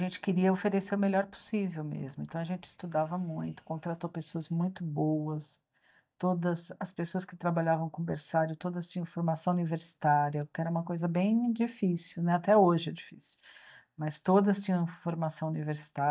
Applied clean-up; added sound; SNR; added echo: neural mask model DeepFilterNet 3.